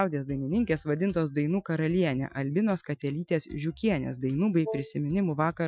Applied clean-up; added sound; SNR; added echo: classical method Wiener filter.